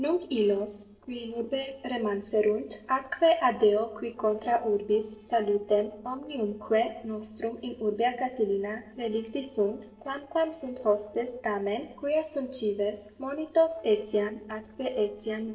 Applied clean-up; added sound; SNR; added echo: neural separator model SepFormer DNS4.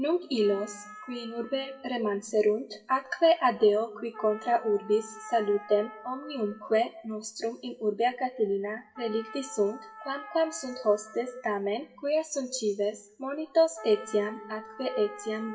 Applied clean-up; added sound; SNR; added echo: classical method WPE with log-MMSE.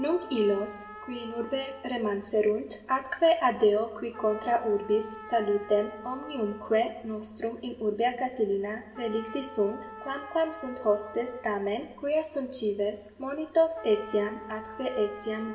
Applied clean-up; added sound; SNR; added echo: none; Trumpet; 17 dB; reverberation time 0.9 s.